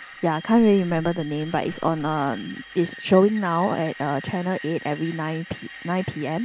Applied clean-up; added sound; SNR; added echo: none; Screech; 17 dB; none.